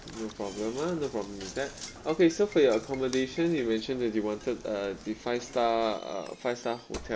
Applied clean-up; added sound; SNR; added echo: none; Knock; 17 dB; none.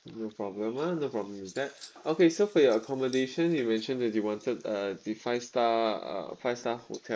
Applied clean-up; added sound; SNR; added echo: neural mask model Resemble Enhance denoiser.